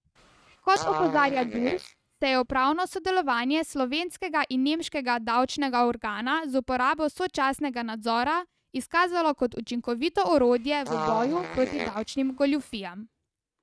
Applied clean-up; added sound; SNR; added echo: neural mask model RNNoise.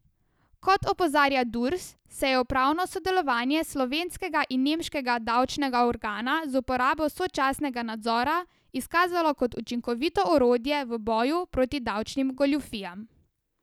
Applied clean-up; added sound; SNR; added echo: none; none; none; none.